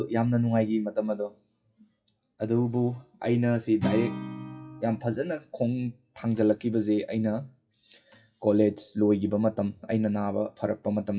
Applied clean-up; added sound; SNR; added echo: classical method WPE with log-MMSE.